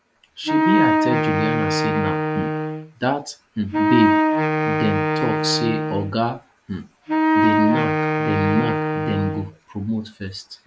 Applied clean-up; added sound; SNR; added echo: none; Wind instrument, woodwind instrument; -4 dB; none.